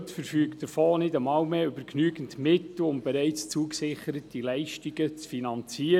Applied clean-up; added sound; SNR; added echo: none; none; none; none.